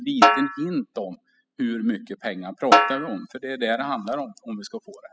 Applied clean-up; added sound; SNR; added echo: classical method spectral subtraction.